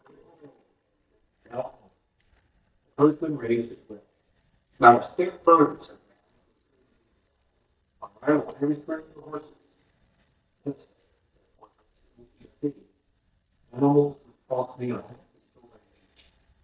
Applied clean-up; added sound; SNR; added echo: neural mask model DeepFilterNet 3.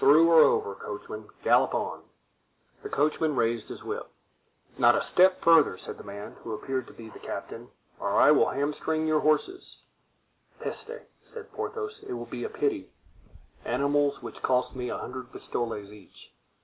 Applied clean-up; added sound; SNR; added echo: none; none; none; none.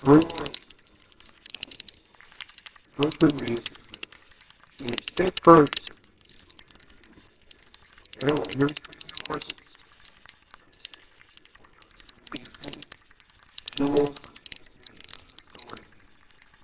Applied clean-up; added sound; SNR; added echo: neural separator model SepFormer WHAMR!.